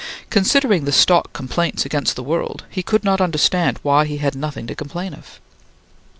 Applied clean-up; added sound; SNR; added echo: none; none; none; none.